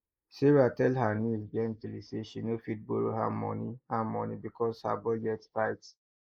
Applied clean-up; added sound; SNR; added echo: neural mask model Resemble Enhance denoiser.